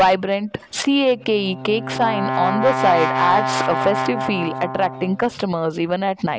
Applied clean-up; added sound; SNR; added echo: none; Brass instrument; 5 dB; none.